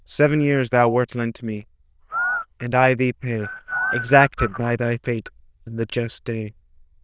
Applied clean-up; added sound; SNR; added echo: neural diffusion model UNIVERSE++.